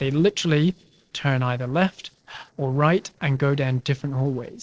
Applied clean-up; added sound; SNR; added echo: neural separator model SepFormer DNS4.